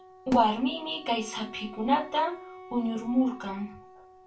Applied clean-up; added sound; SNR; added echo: none; Wind instrument, woodwind instrument; 18 dB; reverberation time 0.2 s.